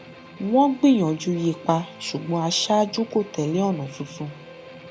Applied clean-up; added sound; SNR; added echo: none; Bowed string instrument + Guitar; 19 dB; none.